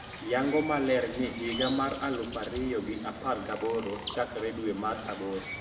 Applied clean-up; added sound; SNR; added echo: none; Bird; 10 dB; reverberation time 1.4 s.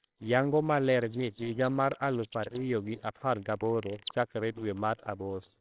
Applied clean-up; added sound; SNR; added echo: neural separator model SepFormer WHAMR!.